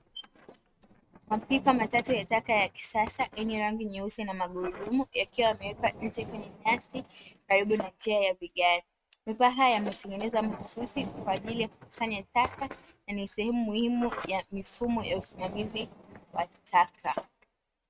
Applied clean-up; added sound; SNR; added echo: neural mask model RNNoise.